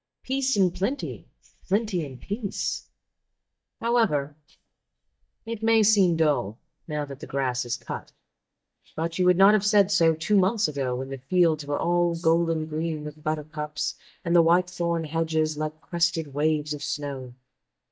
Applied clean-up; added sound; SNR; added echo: neural mask model DeepFilterNet 3.